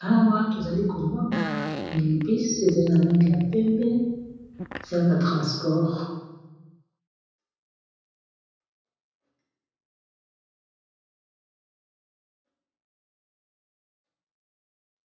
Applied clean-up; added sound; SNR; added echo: none; Fart; 11 dB; reverberation time 1.1 s.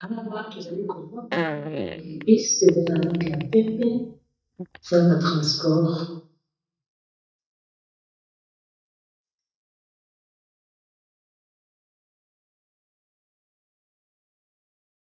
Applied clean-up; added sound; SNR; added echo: neural mask model DeepFilterNet 3.